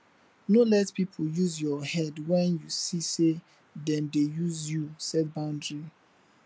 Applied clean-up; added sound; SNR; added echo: none; none; none; none.